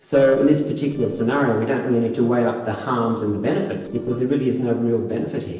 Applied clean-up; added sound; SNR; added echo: neural separator model SepFormer DNS4.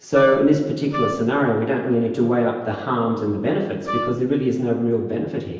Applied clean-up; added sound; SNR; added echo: none; Wind instrument, woodwind instrument; 8 dB; reverberation time 1.0 s.